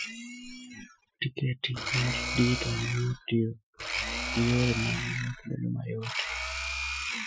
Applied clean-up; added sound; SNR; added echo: classical method Wiener filter.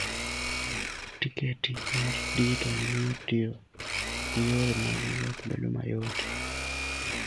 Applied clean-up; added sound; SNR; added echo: none; Domestic sounds, home sounds; 2 dB; none.